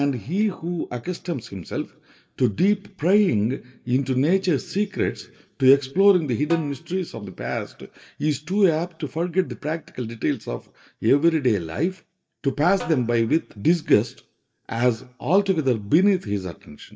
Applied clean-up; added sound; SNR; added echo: neural mask model DeepFilterNet 3.